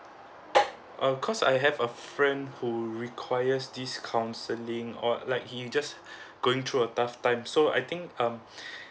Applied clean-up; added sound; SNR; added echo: none; none; none; none.